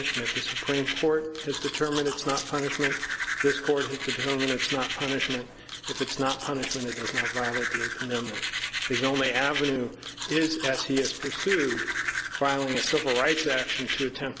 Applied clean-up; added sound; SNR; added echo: none; Domestic sounds, home sounds; 3 dB; none.